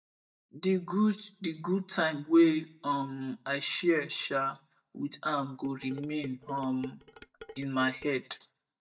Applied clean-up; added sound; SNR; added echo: neural mask model DeepFilterNet 3.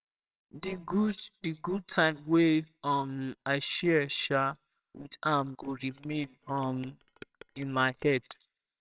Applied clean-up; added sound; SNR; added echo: neural separator model SepFormer WHAMR!.